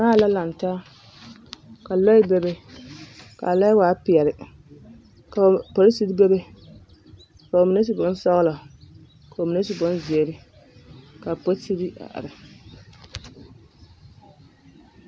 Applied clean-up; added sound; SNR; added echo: none; none; none; none.